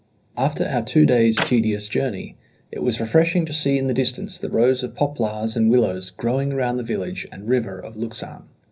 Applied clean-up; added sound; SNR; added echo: none; Clapping; 9 dB; reverberation time 0.5 s.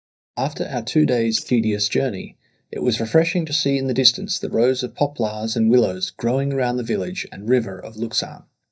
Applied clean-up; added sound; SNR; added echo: neural mask model DeepFilterNet 3.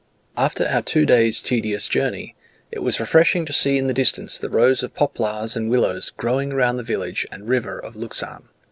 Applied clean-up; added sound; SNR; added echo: none; none; none; none.